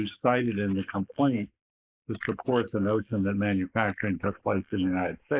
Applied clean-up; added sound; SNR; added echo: neural mask model Resemble Enhance denoiser.